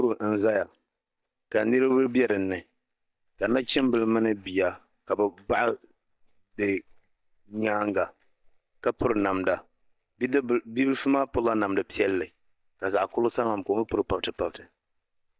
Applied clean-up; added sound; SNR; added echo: neural mask model DeepFilterNet 3.